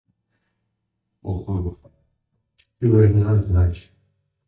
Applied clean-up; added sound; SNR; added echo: neural mask model DeepFilterNet 3.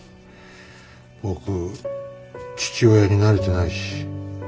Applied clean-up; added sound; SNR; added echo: none; none; none; none.